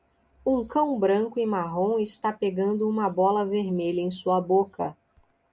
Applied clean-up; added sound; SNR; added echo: none; none; none; none.